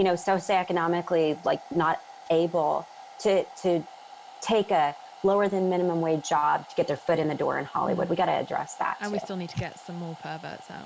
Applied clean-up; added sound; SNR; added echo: none; Domestic sounds, home sounds; 19 dB; none.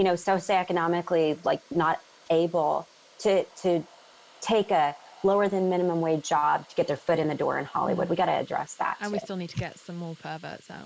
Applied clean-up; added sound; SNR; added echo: neural mask model Resemble Enhance denoiser.